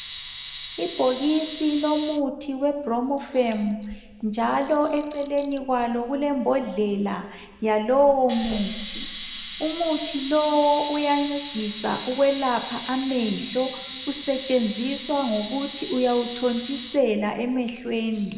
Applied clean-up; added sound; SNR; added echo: none; Camera; 13 dB; reverberation time 1.2 s.